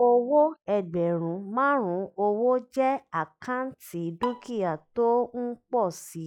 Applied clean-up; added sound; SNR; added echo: classical method log-MMSE.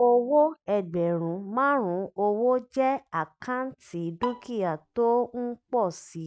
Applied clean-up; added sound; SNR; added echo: neural mask model RNNoise.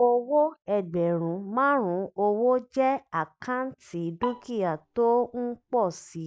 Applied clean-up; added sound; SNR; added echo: neural mask model DeepFilterNet 3.